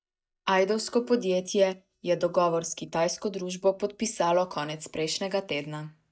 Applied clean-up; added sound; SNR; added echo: neural mask model DeepFilterNet 3.